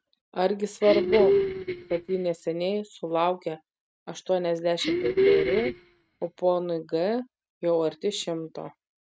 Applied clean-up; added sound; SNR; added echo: neural mask model RNNoise.